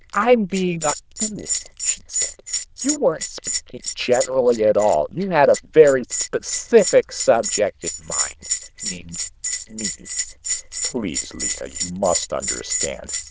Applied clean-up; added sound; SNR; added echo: neural diffusion model UNIVERSE++.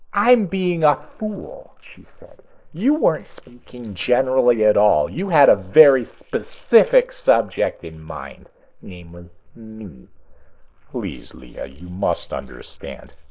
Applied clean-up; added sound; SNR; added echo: neural mask model Resemble Enhance denoiser.